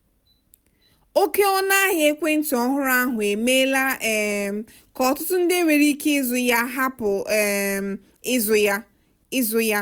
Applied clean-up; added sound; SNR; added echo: none; none; none; none.